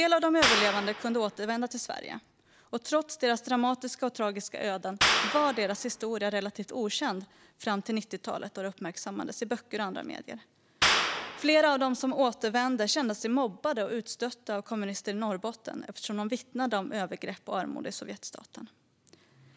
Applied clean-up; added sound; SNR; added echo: none; Clapping; 2 dB; none.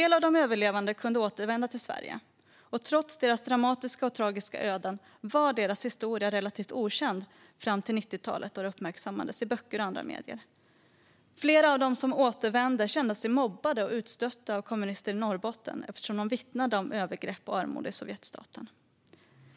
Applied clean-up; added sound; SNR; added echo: none; none; none; none.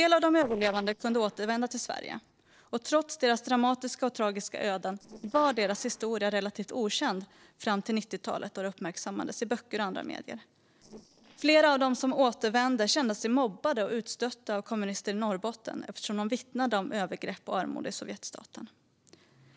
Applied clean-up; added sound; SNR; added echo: neural separator model SepFormer DNS4.